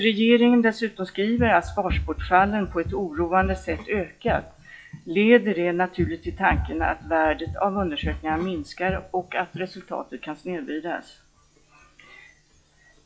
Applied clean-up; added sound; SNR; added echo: classical method log-MMSE.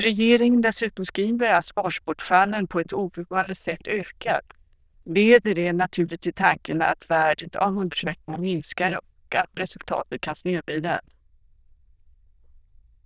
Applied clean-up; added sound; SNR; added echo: neural diffusion model UNIVERSE++.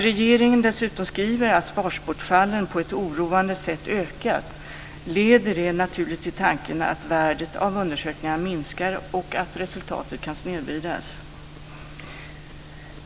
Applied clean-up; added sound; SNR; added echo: none; none; none; none.